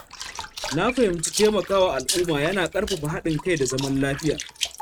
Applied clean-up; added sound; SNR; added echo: neural mask model RNNoise.